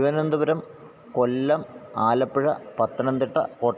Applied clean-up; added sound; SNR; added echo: none; none; none; none.